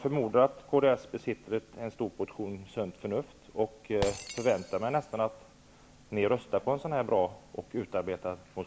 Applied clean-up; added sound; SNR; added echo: none; Shatter; 18 dB; none.